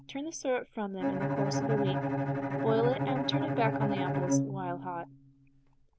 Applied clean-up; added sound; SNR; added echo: none; Bowed string instrument; -2 dB; none.